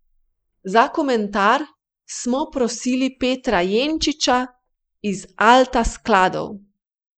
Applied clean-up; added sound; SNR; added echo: neural mask model Resemble Enhance denoiser.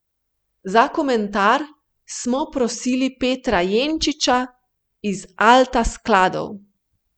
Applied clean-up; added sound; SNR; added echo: none; none; none; none.